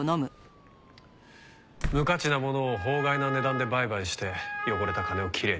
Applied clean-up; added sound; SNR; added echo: none; Wind instrument, woodwind instrument + Slam; 5 dB; none.